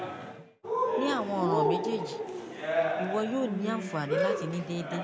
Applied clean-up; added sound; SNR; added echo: none; Cheering; -2 dB; none.